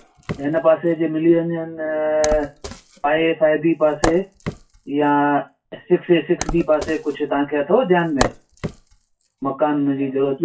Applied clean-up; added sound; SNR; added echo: classical method WPE with log-MMSE.